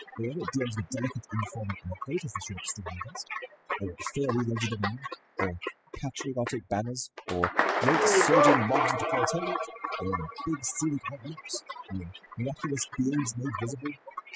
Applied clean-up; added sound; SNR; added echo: classical method spectral subtraction.